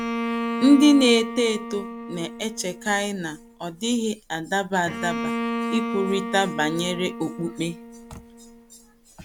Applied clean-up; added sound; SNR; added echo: none; Bowed string instrument; 7 dB; none.